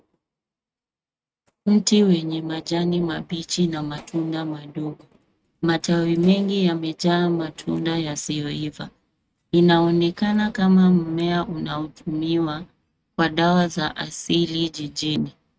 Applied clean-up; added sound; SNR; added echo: neural mask model RNNoise.